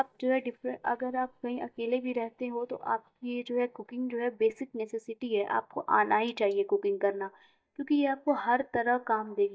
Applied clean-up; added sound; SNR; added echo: neural mask model DeepFilterNet 3.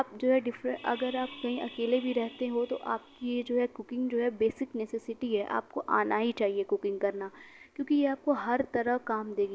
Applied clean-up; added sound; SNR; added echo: none; none; none; none.